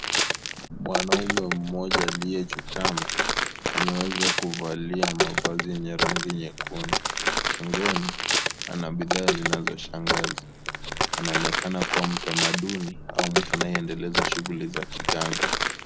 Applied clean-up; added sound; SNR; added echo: none; Walk, footsteps; -4 dB; none.